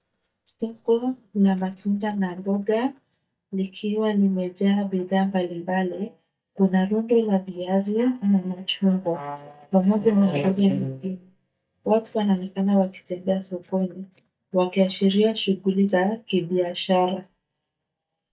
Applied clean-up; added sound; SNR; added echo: neural mask model DeepFilterNet 3.